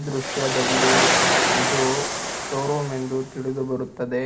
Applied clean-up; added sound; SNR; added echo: none; Waves, surf; -3 dB; none.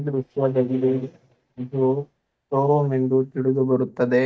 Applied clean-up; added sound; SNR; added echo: neural mask model DeepFilterNet 3.